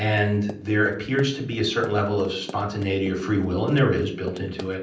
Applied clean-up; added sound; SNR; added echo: none; Run; 19 dB; reverberation time 0.6 s.